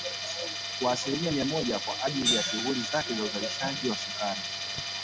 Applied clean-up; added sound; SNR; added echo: none; Hi-hat + Tools; 1 dB; none.